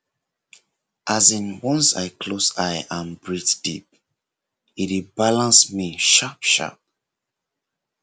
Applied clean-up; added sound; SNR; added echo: none; none; none; none.